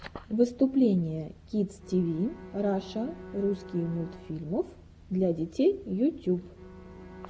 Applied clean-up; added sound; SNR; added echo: none; Bowed string instrument; 19 dB; none.